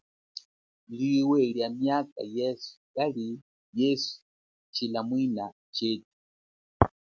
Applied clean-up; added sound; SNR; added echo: none; none; none; none.